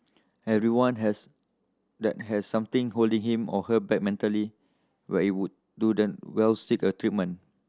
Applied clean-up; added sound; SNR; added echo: none; none; none; none.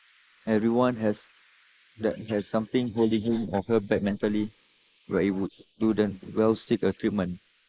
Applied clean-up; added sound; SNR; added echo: neural mask model Resemble Enhance denoiser.